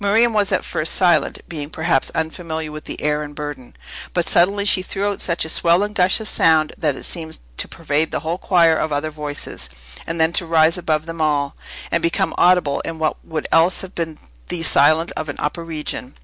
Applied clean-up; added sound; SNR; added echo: none; none; none; none.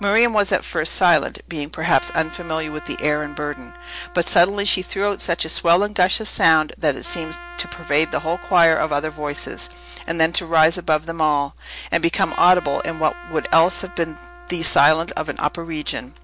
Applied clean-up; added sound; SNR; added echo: none; Trumpet; 20 dB; none.